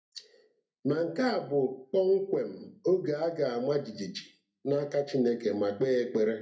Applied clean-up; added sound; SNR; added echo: none; none; none; reverberation time 0.3 s.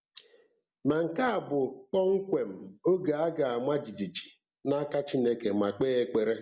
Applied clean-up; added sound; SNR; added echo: none; none; none; none.